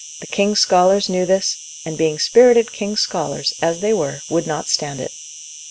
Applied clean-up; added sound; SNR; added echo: none; Insect; 16 dB; none.